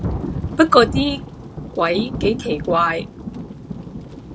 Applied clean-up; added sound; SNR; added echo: none; Thunder / Rain; 7 dB; none.